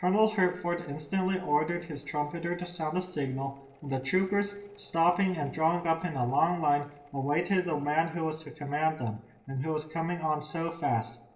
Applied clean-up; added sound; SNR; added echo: neural separator model SepFormer DNS4.